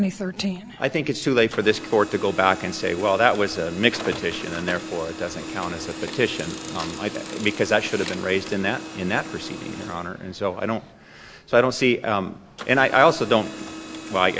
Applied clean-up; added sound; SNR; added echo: none; Printer; 12 dB; none.